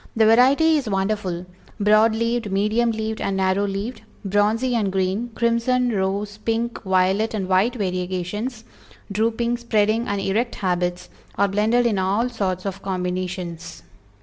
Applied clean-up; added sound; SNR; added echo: none; none; none; none.